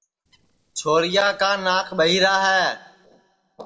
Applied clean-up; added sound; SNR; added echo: neural separator model SepFormer DNS4.